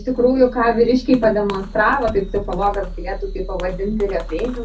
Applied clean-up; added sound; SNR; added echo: none; Fireworks; 11 dB; reverberation time 0.3 s.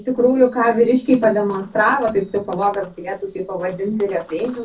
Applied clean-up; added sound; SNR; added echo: neural separator model SepFormer DNS4.